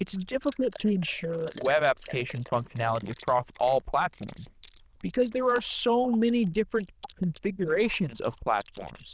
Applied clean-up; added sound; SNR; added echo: neural diffusion model UNIVERSE++.